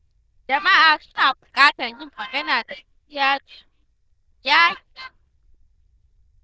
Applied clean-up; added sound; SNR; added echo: neural diffusion model UNIVERSE++.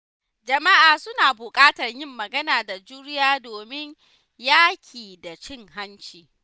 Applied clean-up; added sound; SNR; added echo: none; none; none; none.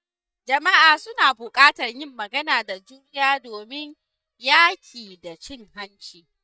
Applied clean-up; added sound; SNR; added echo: neural mask model DeepFilterNet 3.